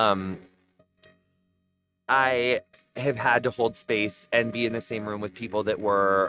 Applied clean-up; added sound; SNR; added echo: neural mask model RNNoise.